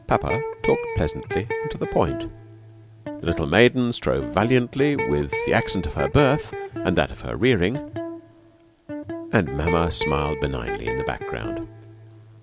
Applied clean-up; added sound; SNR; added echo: none; Electric guitar; 7 dB; none.